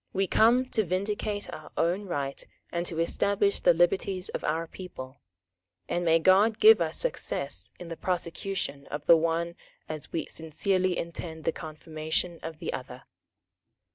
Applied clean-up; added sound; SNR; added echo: none; none; none; none.